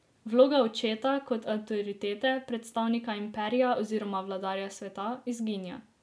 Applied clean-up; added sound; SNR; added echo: none; none; none; none.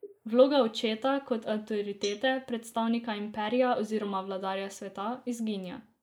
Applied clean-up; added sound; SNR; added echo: neural mask model Resemble Enhance denoiser.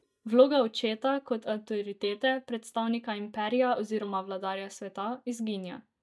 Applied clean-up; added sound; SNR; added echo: neural mask model DeepFilterNet 3.